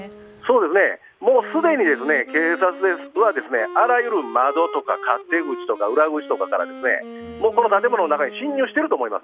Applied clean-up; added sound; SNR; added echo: none; Wind instrument, woodwind instrument; 16 dB; none.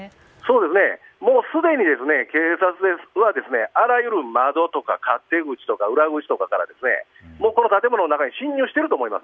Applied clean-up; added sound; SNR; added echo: none; none; none; none.